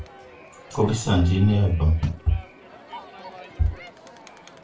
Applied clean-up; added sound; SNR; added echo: none; Crowd; 19 dB; reverberation time 0.2 s.